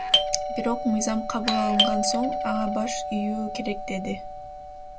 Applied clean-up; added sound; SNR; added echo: none; Doorbell; -1 dB; none.